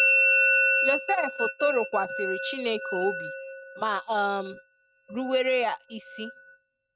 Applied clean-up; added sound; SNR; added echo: neural mask model RNNoise.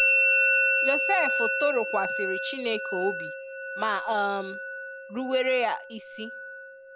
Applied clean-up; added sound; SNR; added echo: none; Musical instrument; -2 dB; none.